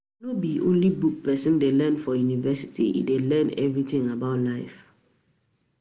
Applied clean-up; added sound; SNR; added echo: none; none; none; none.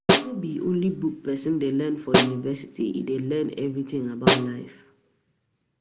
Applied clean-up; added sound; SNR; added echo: none; Snare drum; -2 dB; none.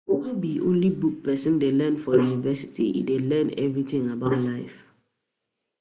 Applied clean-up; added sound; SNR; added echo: neural mask model Resemble Enhance denoiser.